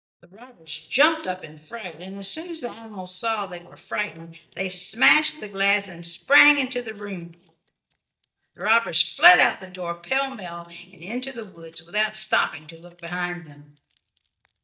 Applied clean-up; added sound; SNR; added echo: neural mask model DeepFilterNet 3.